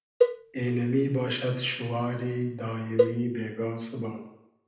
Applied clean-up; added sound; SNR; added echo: none; Cowbell; -1 dB; reverberation time 0.8 s.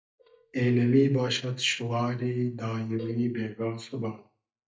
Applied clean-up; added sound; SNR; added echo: neural mask model DeepFilterNet 3.